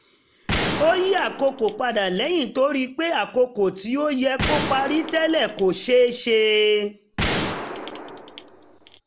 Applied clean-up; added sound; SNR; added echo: none; Gunshot, gunfire; 6 dB; none.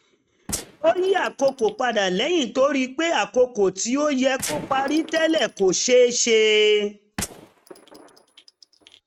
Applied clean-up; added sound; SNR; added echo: neural mask model RNNoise.